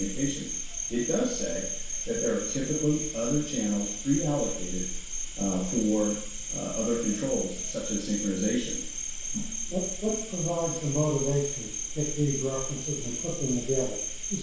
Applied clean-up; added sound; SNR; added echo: none; Cricket; 4 dB; reverberation time 0.6 s.